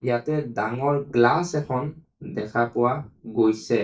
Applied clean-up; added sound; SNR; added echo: neural mask model DeepFilterNet 3.